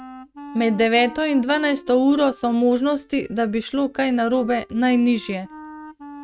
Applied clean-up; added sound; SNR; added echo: neural mask model RNNoise.